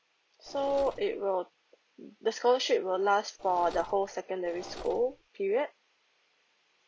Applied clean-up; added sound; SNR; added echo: none; Mechanisms; 15 dB; none.